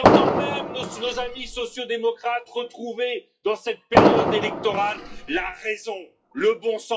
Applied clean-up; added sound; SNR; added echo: classical method WPE with log-MMSE.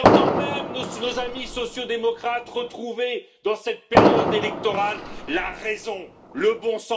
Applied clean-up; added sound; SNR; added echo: none; Fireworks; -3 dB; reverberation time 0.3 s.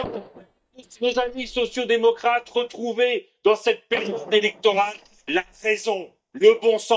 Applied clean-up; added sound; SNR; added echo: neural mask model DeepFilterNet 3.